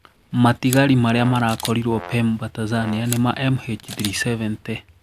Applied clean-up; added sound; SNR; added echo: none; Brass instrument + Camera; 16 dB; none.